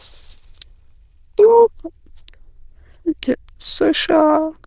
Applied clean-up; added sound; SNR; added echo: neural diffusion model UNIVERSE++.